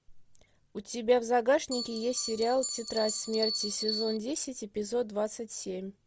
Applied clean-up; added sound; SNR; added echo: none; Bell; 5 dB; none.